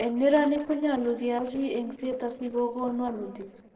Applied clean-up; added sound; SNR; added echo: neural separator model SepFormer DNS4.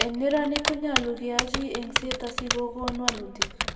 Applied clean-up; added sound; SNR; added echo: none; Typing; 0 dB; reverberation time 1.5 s.